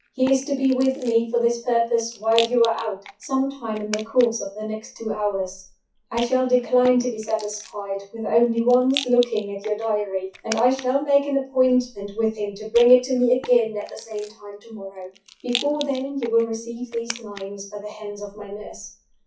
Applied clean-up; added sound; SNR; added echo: classical method WPE with log-MMSE.